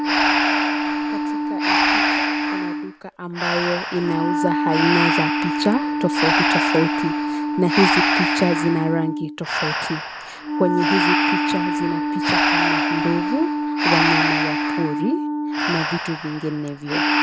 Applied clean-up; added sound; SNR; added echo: none; Wind instrument, woodwind instrument + Breathing; -4 dB; none.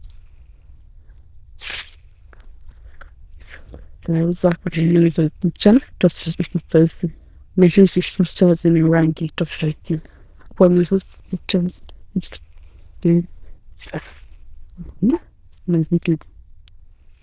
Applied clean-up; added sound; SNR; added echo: neural diffusion model UNIVERSE++.